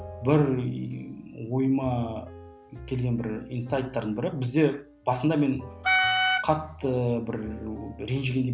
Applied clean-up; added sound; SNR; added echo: none; Wind instrument, woodwind instrument; -2 dB; none.